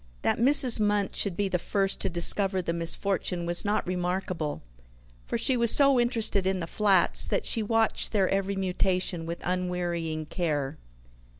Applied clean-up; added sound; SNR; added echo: none; none; none; none.